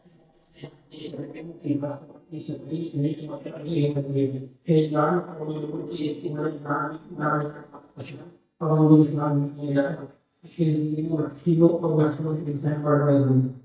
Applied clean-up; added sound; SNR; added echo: neural mask model DeepFilterNet 3.